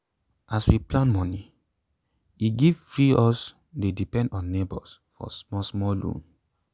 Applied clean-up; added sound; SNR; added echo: none; none; none; none.